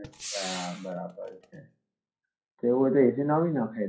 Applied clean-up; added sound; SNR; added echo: classical method WPE with log-MMSE.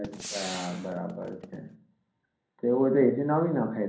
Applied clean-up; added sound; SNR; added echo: none; Gunshot, gunfire; 12 dB; reverberation time 0.6 s.